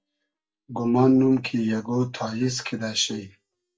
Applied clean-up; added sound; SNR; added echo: neural mask model DeepFilterNet 3.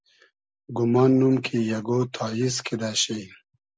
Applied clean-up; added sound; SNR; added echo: none; none; none; none.